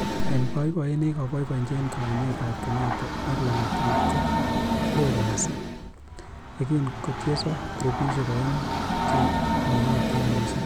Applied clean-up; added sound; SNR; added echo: none; Train; 0 dB; none.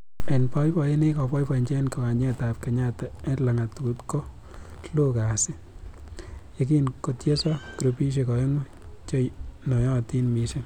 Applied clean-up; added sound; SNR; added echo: none; none; none; none.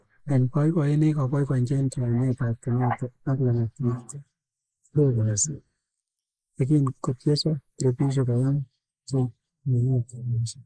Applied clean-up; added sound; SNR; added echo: neural mask model Resemble Enhance denoiser.